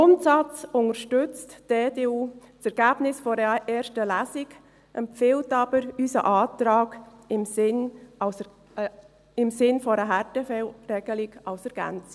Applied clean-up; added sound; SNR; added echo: none; none; none; none.